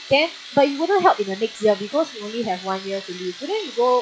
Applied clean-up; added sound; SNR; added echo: classical method log-MMSE.